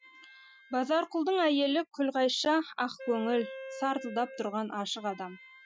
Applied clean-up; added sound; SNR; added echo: classical method Wiener filter.